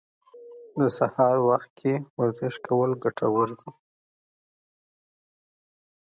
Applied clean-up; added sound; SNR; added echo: none; Bird; 18 dB; none.